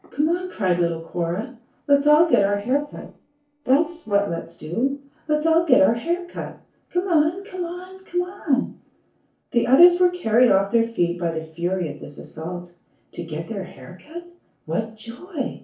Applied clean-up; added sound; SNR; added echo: neural separator model SepFormer DNS4.